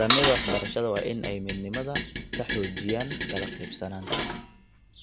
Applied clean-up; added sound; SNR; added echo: none; Dishes, pots, and pans; 0 dB; none.